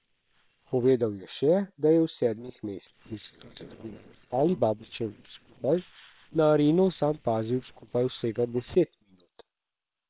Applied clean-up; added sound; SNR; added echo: neural separator model SepFormer WHAM!.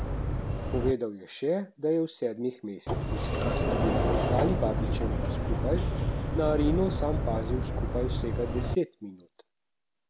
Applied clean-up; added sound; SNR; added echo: none; Sliding door; -2 dB; none.